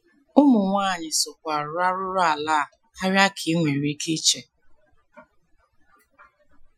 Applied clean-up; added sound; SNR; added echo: classical method Wiener filter.